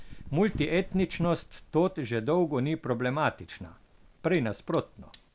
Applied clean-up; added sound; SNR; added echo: none; Fire; 15 dB; none.